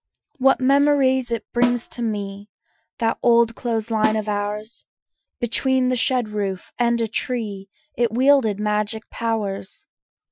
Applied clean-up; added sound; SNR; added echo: classical method Wiener filter.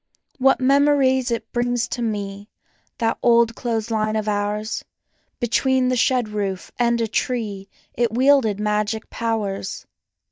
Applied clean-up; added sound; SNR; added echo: neural mask model DeepFilterNet 3.